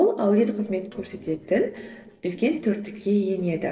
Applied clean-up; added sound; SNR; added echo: neural separator model SepFormer DNS4.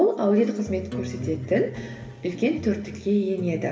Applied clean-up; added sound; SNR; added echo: none; Acoustic guitar; 13 dB; reverberation time 2.6 s.